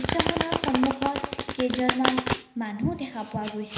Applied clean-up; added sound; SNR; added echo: none; Domestic sounds, home sounds; 0 dB; reverberation time 0.9 s.